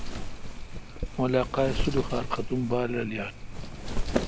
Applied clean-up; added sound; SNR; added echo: none; Wind; 1 dB; none.